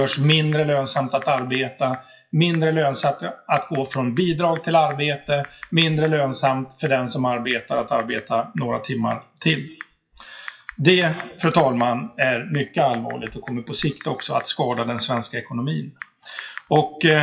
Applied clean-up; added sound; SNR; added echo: classical method WPE with log-MMSE.